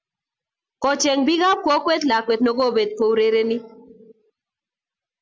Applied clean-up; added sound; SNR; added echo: none; none; none; none.